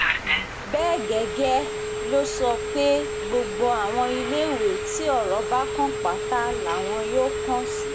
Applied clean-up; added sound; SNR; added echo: none; Telephone; 2 dB; none.